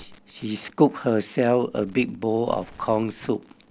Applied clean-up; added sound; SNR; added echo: none; none; none; none.